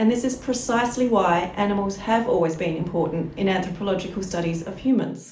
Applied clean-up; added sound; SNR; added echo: none; Wind; 19 dB; reverberation time 0.4 s.